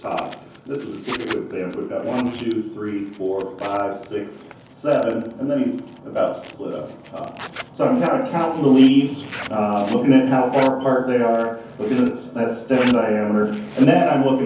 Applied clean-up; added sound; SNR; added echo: none; Zipper (clothing); 17 dB; reverberation time 0.7 s.